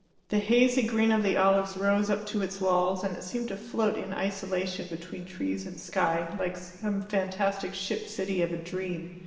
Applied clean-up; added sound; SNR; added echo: neural separator model SepFormer DNS4.